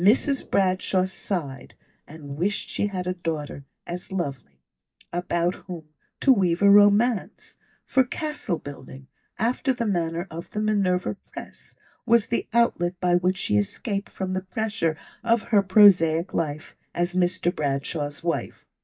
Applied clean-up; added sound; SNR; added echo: neural mask model DeepFilterNet 3.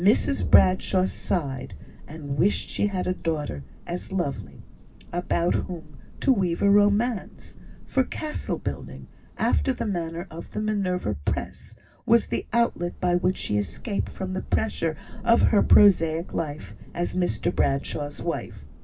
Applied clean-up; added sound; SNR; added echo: none; Thunder / Rain; 14 dB; reverberation time 0.4 s.